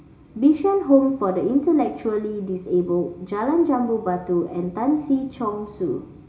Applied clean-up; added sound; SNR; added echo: none; none; none; reverberation time 0.4 s.